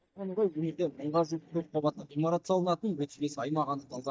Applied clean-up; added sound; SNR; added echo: neural mask model DeepFilterNet 3.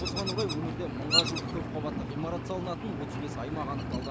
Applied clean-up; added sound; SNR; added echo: none; Engine + Bird vocalization, bird call, bird song; -3 dB; none.